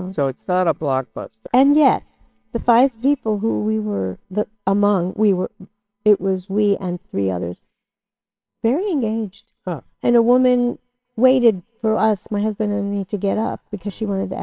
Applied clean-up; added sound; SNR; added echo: neural separator model SepFormer WHAMR!.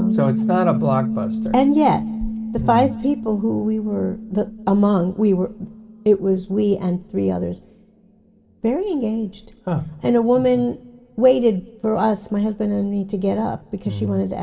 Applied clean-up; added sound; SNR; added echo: none; Piano; 9 dB; reverberation time 2.0 s.